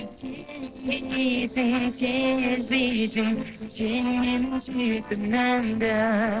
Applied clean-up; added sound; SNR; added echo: neural separator model SepFormer DNS4.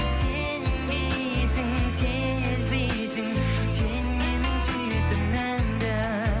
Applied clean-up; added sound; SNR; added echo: none; Bowed string instrument; 17 dB; none.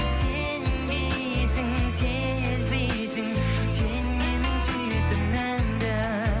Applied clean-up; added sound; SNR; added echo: none; none; none; none.